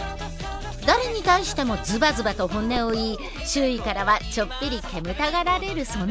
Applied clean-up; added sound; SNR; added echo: none; Fireworks; 17 dB; none.